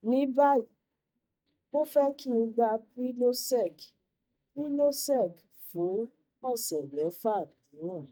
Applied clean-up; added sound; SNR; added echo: neural mask model DeepFilterNet 3.